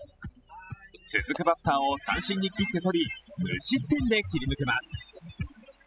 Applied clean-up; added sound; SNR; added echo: classical method spectral subtraction.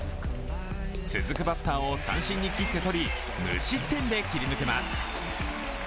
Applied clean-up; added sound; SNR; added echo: none; Keyboard (musical); 9 dB; none.